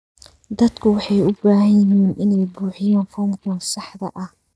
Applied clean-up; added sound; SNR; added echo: neural mask model DeepFilterNet 3.